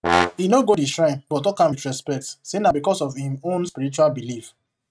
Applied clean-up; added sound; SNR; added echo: neural mask model RNNoise.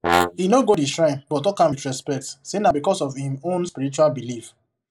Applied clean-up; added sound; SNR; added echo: neural mask model Resemble Enhance denoiser.